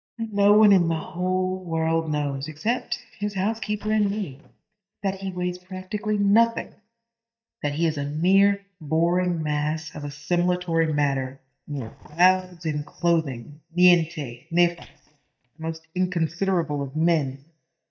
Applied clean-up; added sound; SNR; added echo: neural mask model DeepFilterNet 3.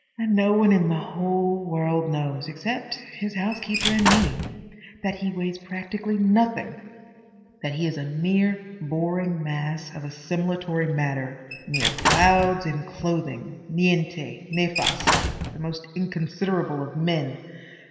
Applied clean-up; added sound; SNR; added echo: none; Squeak / Slam / Wood; 0 dB; reverberation time 2.4 s.